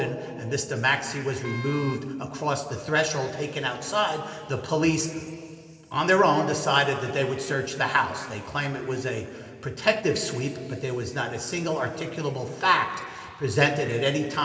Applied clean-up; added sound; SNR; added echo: none; Wind instrument, woodwind instrument; 15 dB; reverberation time 2.9 s.